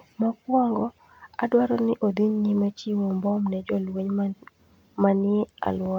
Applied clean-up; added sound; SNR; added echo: none; none; none; none.